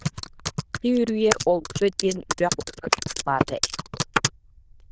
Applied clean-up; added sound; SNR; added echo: neural diffusion model UNIVERSE++.